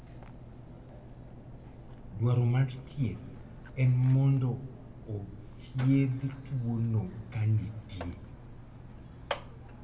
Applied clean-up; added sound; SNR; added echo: none; Mechanisms; 14 dB; reverberation time 1.0 s.